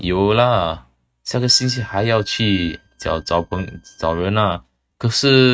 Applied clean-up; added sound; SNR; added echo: neural mask model RNNoise.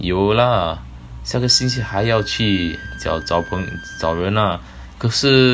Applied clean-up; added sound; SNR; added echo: none; Bowed string instrument; 17 dB; none.